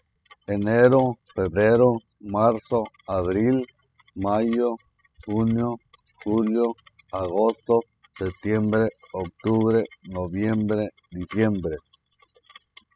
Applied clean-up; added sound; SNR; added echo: classical method spectral subtraction.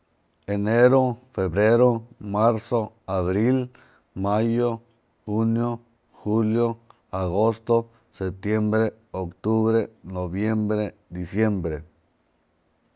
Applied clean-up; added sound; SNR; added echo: none; none; none; none.